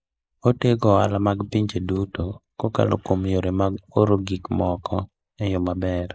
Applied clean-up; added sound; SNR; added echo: neural mask model Resemble Enhance denoiser.